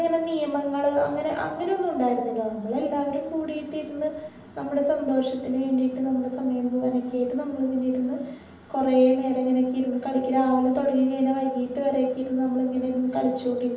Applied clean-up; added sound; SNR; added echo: none; none; none; reverberation time 0.7 s.